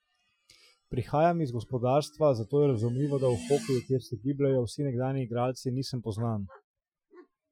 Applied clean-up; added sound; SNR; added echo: classical method Wiener filter.